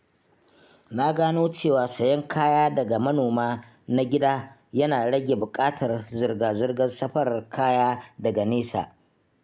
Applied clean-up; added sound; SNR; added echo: none; none; none; none.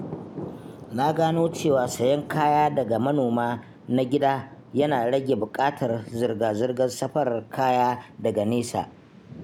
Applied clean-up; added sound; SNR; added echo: none; Thunder; 16 dB; none.